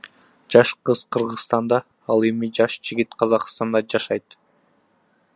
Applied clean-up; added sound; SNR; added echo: none; none; none; none.